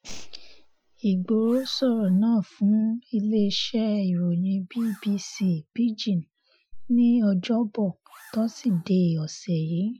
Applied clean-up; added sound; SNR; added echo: classical method Wiener filter.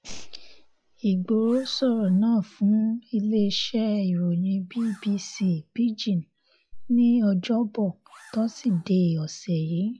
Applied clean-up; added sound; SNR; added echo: classical method log-MMSE.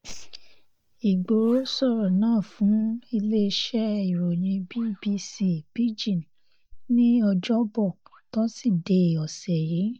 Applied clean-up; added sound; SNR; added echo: neural mask model DeepFilterNet 3.